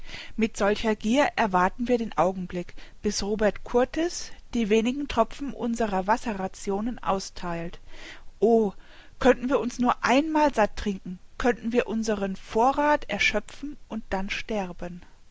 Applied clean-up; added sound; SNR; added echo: none; none; none; none.